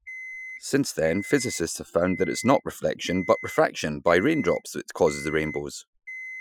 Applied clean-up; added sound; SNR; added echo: classical method Wiener filter.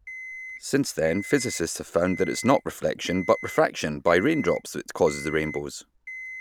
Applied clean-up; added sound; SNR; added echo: none; Alarm; 15 dB; none.